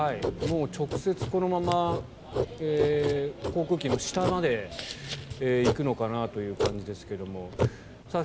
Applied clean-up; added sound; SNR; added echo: none; Writing; 5 dB; none.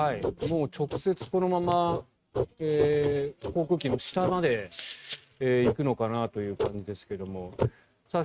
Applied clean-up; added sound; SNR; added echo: neural mask model RNNoise.